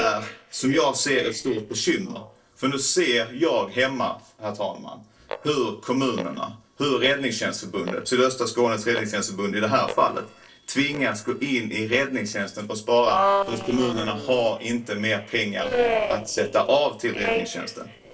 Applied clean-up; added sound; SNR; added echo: neural separator model SepFormer DNS4.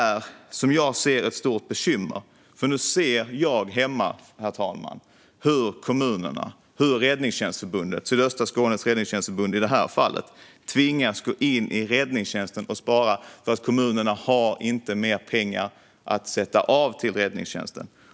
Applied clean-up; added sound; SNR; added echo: none; none; none; none.